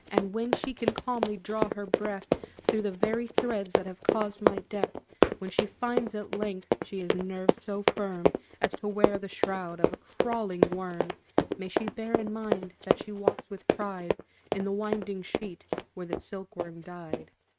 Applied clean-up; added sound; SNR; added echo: neural mask model RNNoise.